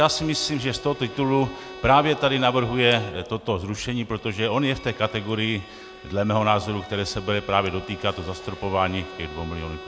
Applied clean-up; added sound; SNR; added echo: none; Bowed string instrument; 17 dB; none.